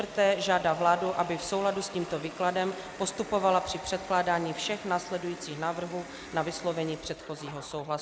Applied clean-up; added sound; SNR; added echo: none; Water tap, faucet; 16 dB; none.